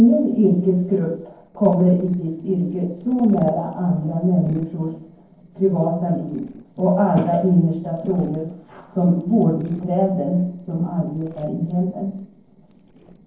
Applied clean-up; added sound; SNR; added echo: neural separator model SepFormer DNS4.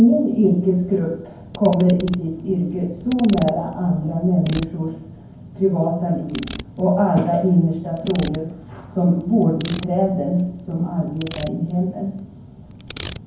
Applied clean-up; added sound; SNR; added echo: none; Ratchet, pawl; 18 dB; reverberation time 0.9 s.